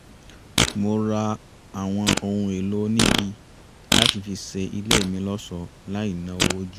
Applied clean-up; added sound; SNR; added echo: none; Fart; 0 dB; none.